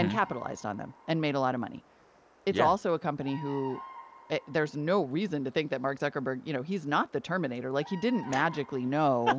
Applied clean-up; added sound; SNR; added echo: none; Bird vocalization, bird call, bird song; 19 dB; none.